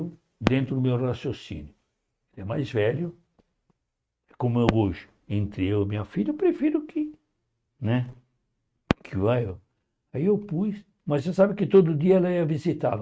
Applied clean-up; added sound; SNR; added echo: neural mask model RNNoise.